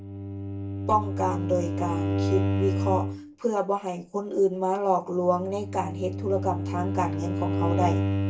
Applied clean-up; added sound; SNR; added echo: none; Bowed string instrument; 1 dB; reverberation time 0.2 s.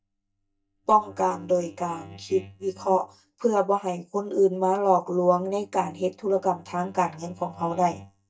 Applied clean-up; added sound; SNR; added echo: neural mask model DeepFilterNet 3.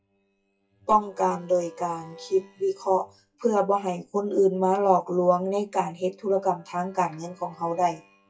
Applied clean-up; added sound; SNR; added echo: classical method WPE with log-MMSE.